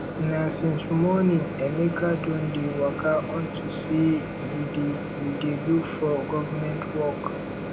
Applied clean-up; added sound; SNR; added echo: none; Microwave oven; 6 dB; none.